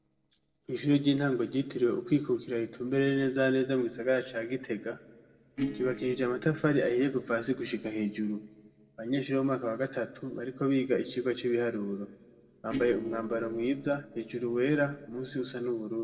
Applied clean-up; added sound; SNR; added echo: neural separator model SepFormer DNS4.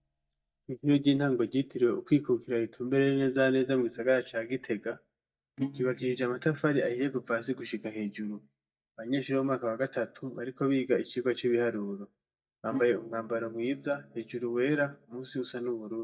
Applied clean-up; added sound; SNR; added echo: neural mask model DeepFilterNet 3.